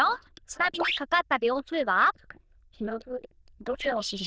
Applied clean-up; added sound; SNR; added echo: neural diffusion model UNIVERSE++.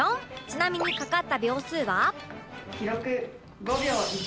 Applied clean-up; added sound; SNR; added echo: none; Mechanisms; 18 dB; none.